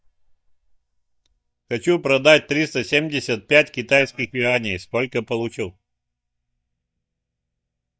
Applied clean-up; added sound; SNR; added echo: neural mask model DeepFilterNet 3.